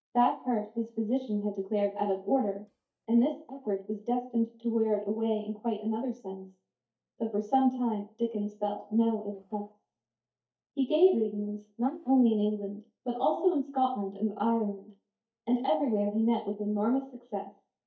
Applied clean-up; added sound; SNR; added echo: neural mask model DeepFilterNet 3.